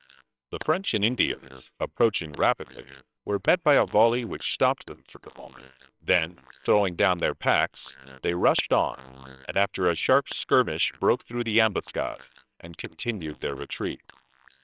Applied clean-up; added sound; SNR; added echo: neural separator model SepFormer WHAMR!.